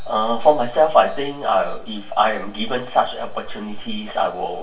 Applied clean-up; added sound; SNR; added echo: none; none; none; reverberation time 0.2 s.